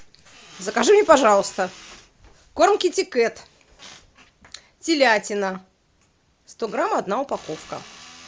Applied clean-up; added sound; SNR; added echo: none; none; none; none.